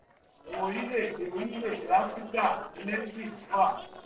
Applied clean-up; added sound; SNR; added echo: neural separator model SepFormer DNS4.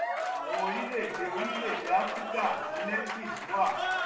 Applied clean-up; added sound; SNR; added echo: none; Applause / Cheering; 1 dB; reverberation time 0.8 s.